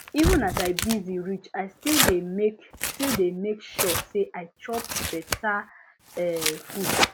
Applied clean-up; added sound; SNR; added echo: none; Tearing; 1 dB; none.